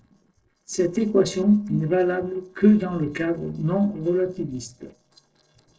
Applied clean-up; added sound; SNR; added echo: neural separator model SepFormer DNS4.